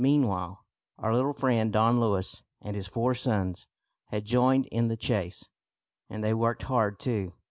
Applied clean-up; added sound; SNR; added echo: none; none; none; none.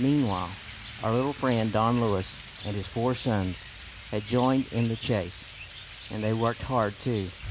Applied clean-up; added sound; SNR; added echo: none; Rain; 15 dB; none.